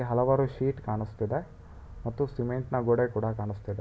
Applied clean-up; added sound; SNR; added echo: none; none; none; none.